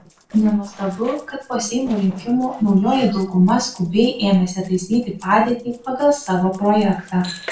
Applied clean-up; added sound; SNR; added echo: neural separator model SepFormer DNS4.